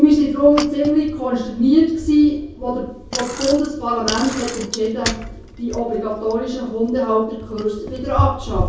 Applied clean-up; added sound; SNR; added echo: none; Bicycle; 9 dB; reverberation time 0.6 s.